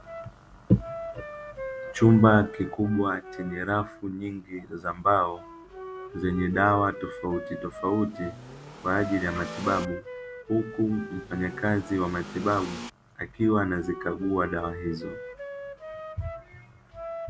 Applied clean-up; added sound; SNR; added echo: none; Wind instrument, woodwind instrument + Accelerating, revving, vroom / Car; 12 dB; none.